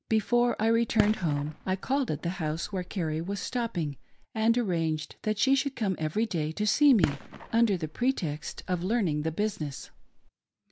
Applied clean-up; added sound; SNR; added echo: none; Fireworks; 12 dB; none.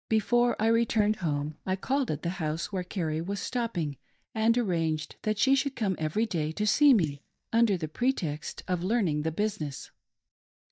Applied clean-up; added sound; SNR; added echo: neural mask model DeepFilterNet 3.